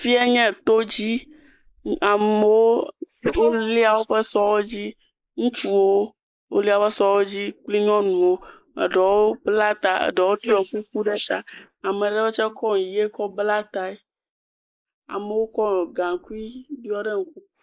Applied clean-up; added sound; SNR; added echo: neural mask model Resemble Enhance denoiser.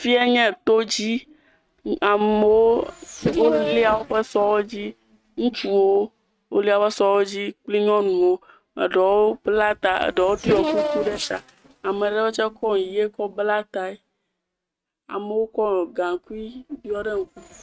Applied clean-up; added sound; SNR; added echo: neural mask model RNNoise.